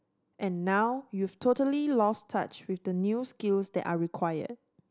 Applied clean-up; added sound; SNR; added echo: none; none; none; none.